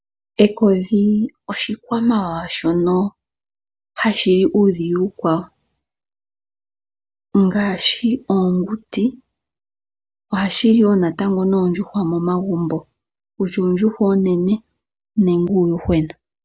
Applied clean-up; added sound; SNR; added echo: none; none; none; none.